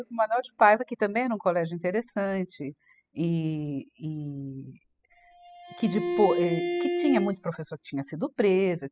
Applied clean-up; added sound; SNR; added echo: classical method spectral subtraction.